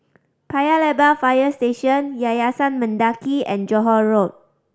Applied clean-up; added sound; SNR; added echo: none; none; none; none.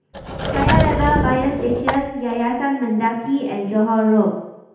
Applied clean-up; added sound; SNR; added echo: none; Sliding door / Wood; 1 dB; reverberation time 0.8 s.